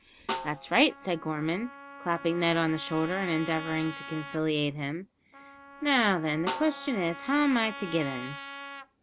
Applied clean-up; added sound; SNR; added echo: none; Snare drum + Trumpet; 12 dB; none.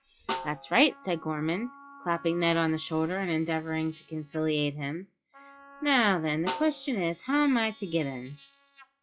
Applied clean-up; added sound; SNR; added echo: classical method log-MMSE.